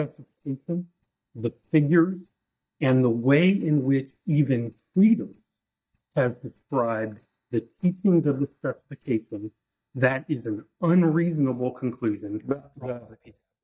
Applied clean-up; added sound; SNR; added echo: neural mask model DeepFilterNet 3.